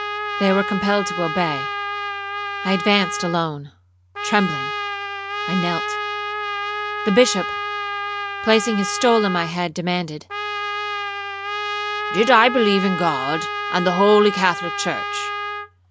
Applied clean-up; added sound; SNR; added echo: none; Trumpet; 5 dB; none.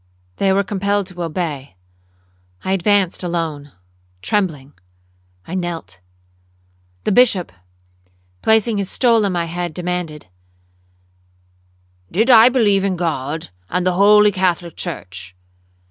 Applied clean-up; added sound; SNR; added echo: none; none; none; none.